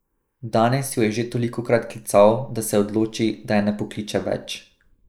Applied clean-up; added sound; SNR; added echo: neural mask model Resemble Enhance denoiser.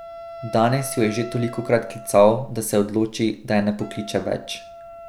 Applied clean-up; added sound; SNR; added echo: none; Wind instrument, woodwind instrument; 17 dB; none.